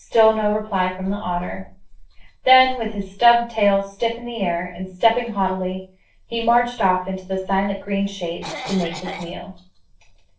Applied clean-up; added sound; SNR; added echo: neural separator model SepFormer DNS4.